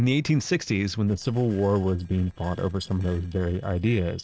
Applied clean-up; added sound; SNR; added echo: neural separator model SepFormer DNS4.